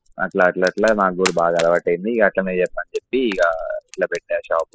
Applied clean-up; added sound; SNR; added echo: classical method spectral subtraction.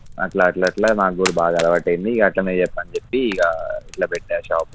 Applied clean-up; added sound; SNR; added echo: none; Fire; 15 dB; none.